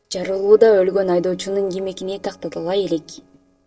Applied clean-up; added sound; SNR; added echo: neural separator model SepFormer DNS4.